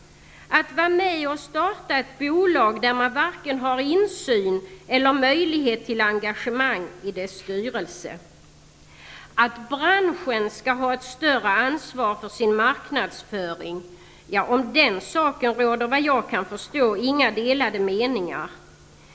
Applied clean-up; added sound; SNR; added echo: none; none; none; none.